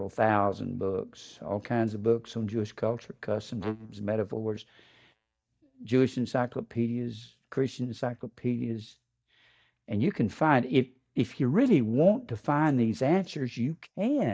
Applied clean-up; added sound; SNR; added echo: neural mask model DeepFilterNet 3.